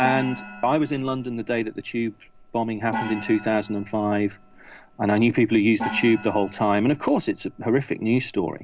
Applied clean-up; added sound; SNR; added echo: none; Gong; 14 dB; none.